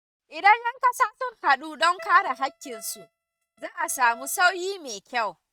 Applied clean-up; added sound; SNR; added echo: neural mask model RNNoise.